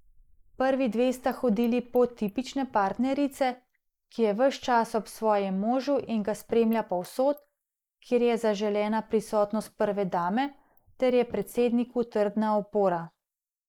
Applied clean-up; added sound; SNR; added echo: neural mask model Resemble Enhance denoiser.